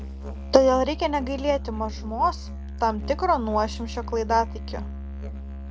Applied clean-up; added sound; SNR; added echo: none; Musical instrument; 8 dB; none.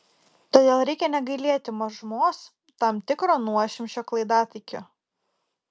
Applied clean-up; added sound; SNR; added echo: none; none; none; none.